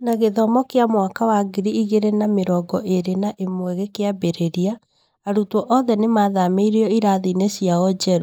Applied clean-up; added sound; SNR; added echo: neural mask model Resemble Enhance denoiser.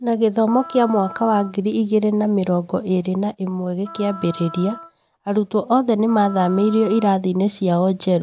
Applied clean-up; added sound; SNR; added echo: none; Wind instrument, woodwind instrument; 19 dB; none.